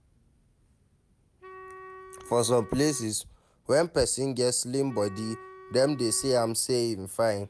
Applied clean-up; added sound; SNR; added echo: none; Wind instrument, woodwind instrument; 20 dB; none.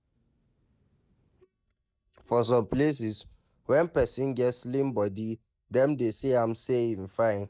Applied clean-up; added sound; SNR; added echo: neural mask model DeepFilterNet 3.